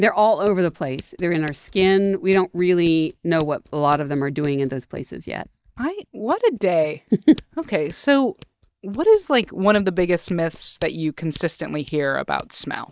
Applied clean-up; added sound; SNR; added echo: neural mask model DeepFilterNet 3.